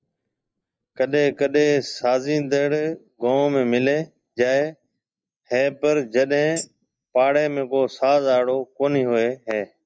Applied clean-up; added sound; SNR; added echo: neural mask model DeepFilterNet 3.